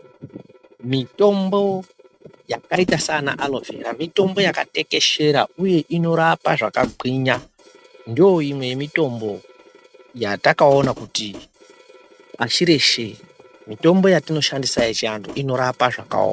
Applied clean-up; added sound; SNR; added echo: neural mask model RNNoise.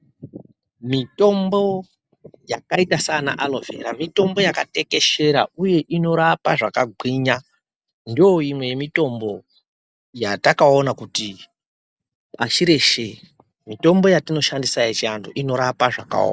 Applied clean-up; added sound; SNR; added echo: none; none; none; none.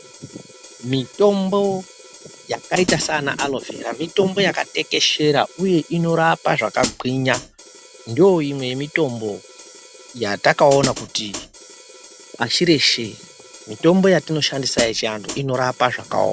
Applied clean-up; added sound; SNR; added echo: none; Hi-hat; 14 dB; none.